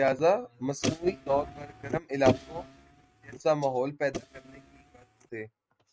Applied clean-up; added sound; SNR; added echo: neural mask model RNNoise.